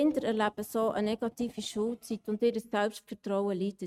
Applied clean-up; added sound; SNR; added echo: neural mask model RNNoise.